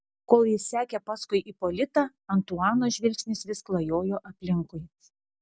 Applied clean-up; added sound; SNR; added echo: none; none; none; none.